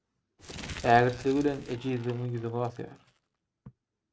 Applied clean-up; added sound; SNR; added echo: none; Crumpling, crinkling; 15 dB; none.